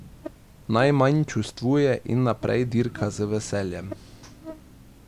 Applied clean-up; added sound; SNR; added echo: none; Motor vehicle (road) + Buzz; 19 dB; none.